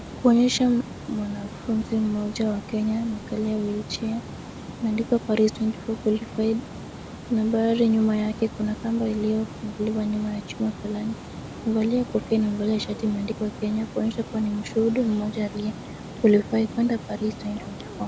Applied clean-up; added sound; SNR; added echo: none; Water; 12 dB; none.